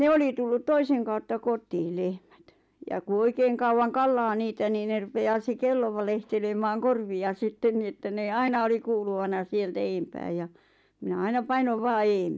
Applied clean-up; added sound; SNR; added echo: none; none; none; none.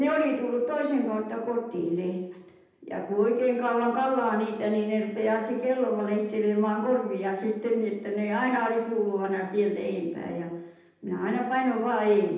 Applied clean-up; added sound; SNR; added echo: none; none; none; reverberation time 0.9 s.